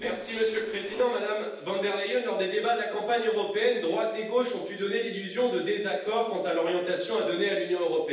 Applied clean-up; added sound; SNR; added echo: neural separator model SepFormer DNS4.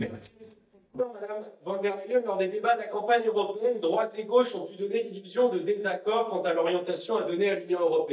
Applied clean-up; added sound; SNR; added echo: neural mask model DeepFilterNet 3.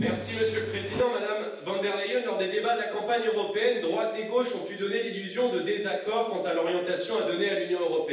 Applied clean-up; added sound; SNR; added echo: none; Engine; 11 dB; reverberation time 0.9 s.